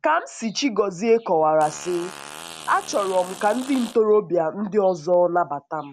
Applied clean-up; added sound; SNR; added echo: none; Fart; 17 dB; none.